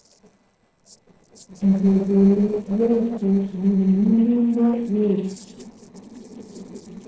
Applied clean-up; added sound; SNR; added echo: neural separator model SepFormer DNS4.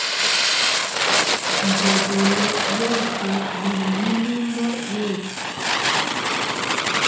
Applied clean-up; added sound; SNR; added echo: none; Fire; -4 dB; reverberation time 0.8 s.